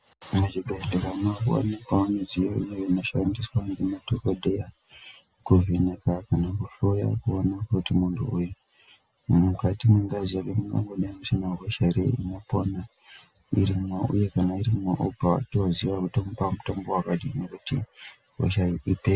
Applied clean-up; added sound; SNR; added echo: none; none; none; none.